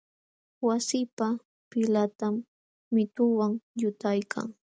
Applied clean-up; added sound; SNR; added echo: none; none; none; none.